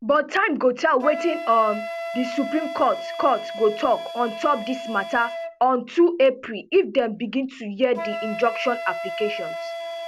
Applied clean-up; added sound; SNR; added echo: none; Wind instrument, woodwind instrument; 10 dB; none.